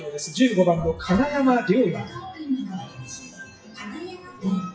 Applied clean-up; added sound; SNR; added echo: classical method WPE with log-MMSE.